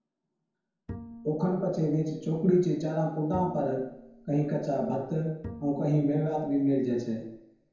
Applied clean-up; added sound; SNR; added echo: none; Bowed string instrument; 18 dB; reverberation time 0.9 s.